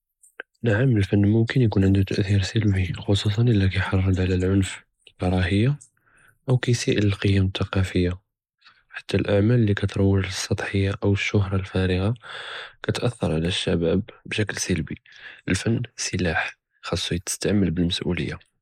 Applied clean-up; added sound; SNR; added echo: neural mask model Resemble Enhance denoiser.